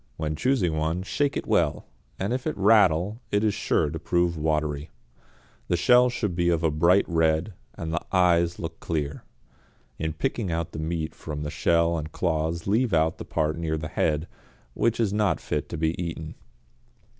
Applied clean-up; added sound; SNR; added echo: none; none; none; none.